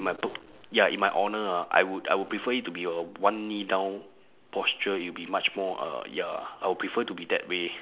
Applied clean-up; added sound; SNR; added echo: none; none; none; none.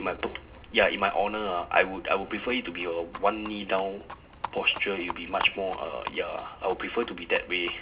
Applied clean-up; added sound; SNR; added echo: none; Livestock, farm animals, working animals; 14 dB; reverberation time 0.2 s.